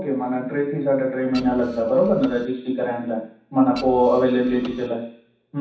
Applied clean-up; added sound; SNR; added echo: none; Printer; 19 dB; reverberation time 0.7 s.